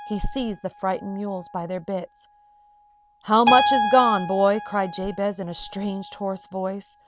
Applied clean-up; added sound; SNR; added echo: none; Keyboard (musical); 6 dB; none.